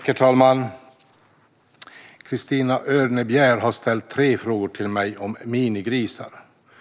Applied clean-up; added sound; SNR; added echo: none; none; none; none.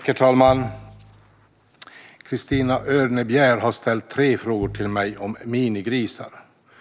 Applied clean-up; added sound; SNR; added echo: none; Piano; 17 dB; none.